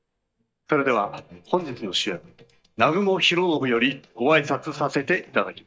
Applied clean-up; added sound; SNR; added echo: neural mask model DeepFilterNet 3.